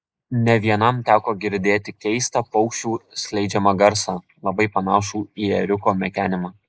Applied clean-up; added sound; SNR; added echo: neural mask model Resemble Enhance denoiser.